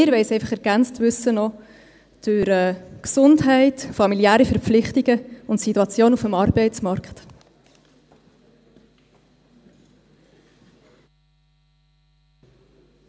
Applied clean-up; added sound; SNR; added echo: none; none; none; none.